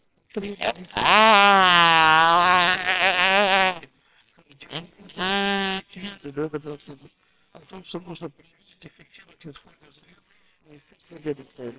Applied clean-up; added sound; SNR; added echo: neural separator model SepFormer WHAMR!.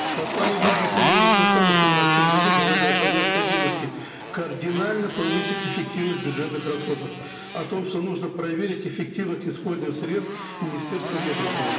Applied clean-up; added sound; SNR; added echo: none; Motorcycle; -3 dB; reverberation time 1.4 s.